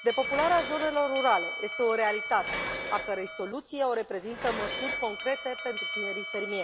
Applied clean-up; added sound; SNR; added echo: none; Alarm + Dishes, pots, and pans; 6 dB; none.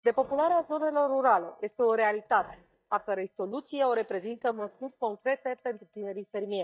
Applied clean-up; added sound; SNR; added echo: neural mask model DeepFilterNet 3.